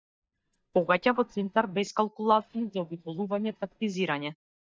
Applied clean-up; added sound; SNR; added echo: neural mask model DeepFilterNet 3.